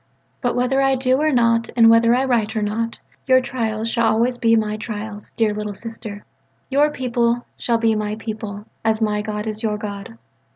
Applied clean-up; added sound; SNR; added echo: none; none; none; none.